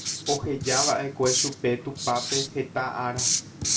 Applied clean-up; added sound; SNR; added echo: none; Writing; 1 dB; reverberation time 0.3 s.